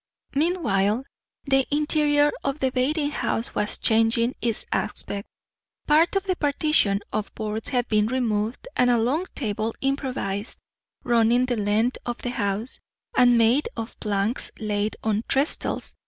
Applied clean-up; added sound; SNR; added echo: none; none; none; none.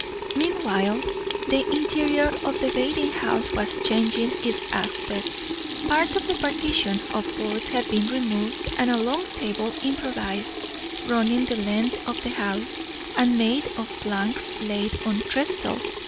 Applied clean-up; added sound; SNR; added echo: none; Sink (filling or washing) / Water tap, faucet; 3 dB; none.